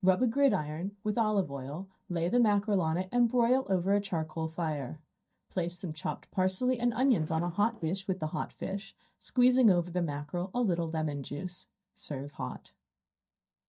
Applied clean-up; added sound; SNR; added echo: neural mask model DeepFilterNet 3.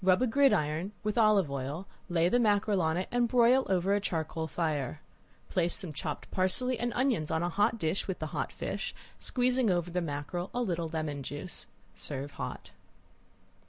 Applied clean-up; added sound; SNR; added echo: none; none; none; none.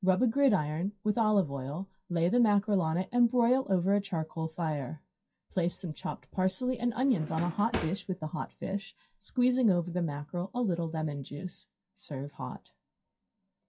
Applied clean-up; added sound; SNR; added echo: classical method WPE with log-MMSE.